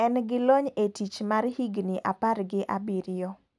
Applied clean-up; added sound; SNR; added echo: none; none; none; none.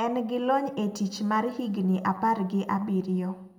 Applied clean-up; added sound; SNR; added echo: none; none; none; reverberation time 1.7 s.